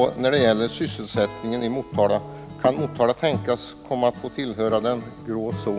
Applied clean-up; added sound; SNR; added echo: none; Acoustic guitar / Strum; 12 dB; none.